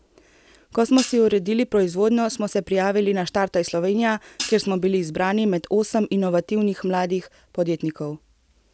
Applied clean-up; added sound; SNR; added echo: none; Hi-hat; 13 dB; none.